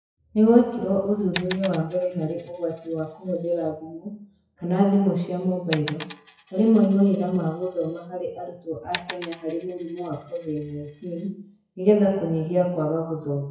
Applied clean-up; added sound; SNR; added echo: classical method WPE with log-MMSE.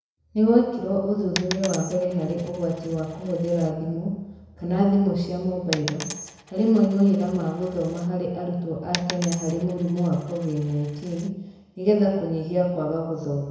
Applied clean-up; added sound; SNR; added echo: none; Coin (dropping); 14 dB; reverberation time 1.0 s.